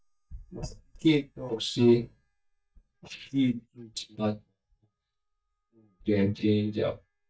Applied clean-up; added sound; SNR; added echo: neural mask model DeepFilterNet 3.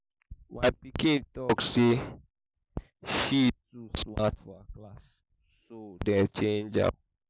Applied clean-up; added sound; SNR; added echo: none; none; none; none.